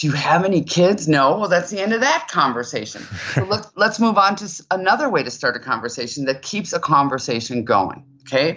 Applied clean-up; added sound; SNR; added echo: none; none; none; none.